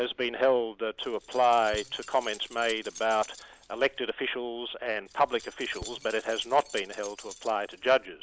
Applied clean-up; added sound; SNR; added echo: none; Keys jangling; 18 dB; none.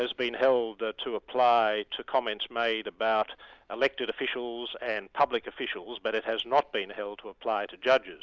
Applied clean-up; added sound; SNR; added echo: none; none; none; none.